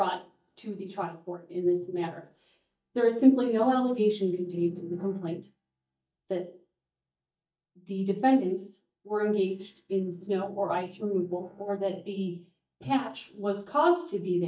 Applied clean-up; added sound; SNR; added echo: neural mask model DeepFilterNet 3.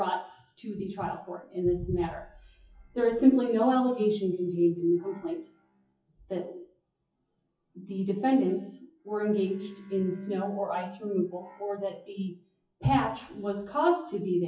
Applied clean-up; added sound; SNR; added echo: classical method WPE with log-MMSE.